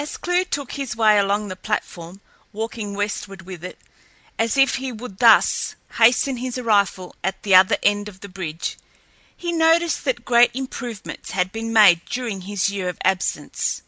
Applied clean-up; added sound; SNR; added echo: none; none; none; none.